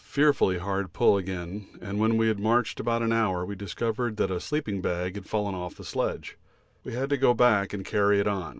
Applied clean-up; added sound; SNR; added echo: none; none; none; none.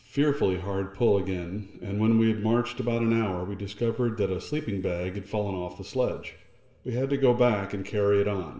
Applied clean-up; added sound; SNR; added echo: none; none; none; reverberation time 2.1 s.